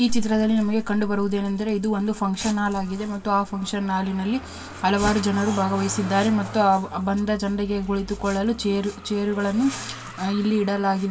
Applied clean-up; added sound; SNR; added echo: none; Motor vehicle (road); 17 dB; reverberation time 2.0 s.